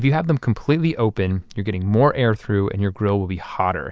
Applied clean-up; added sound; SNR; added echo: none; none; none; none.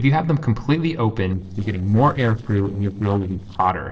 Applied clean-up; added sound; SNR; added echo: neural separator model SepFormer DNS4.